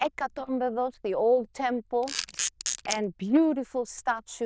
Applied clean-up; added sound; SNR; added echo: neural diffusion model UNIVERSE++.